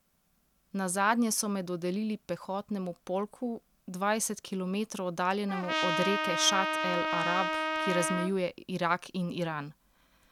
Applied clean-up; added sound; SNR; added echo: none; Trumpet; -1 dB; none.